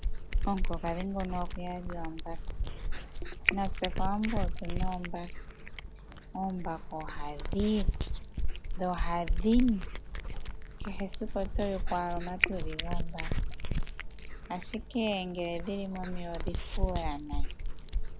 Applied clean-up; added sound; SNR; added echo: none; Cat; -4 dB; none.